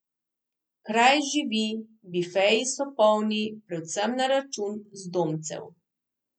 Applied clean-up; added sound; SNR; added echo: none; none; none; none.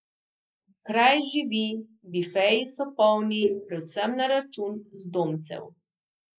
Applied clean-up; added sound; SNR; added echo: neural mask model Resemble Enhance denoiser.